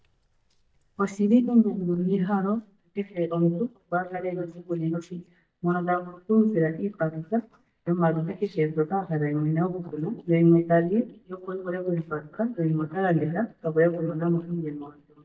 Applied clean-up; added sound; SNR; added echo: neural mask model DeepFilterNet 3.